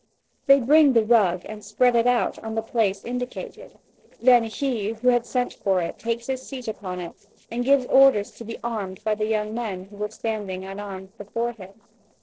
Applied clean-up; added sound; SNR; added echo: neural separator model SepFormer DNS4.